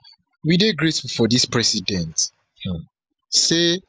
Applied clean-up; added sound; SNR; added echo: none; none; none; none.